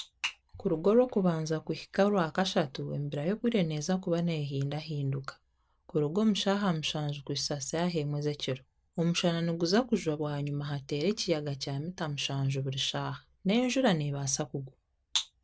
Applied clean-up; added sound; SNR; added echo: none; none; none; none.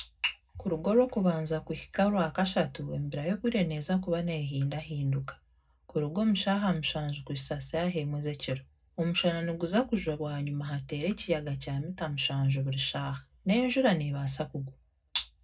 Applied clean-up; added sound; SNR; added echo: none; none; none; reverberation time 0.3 s.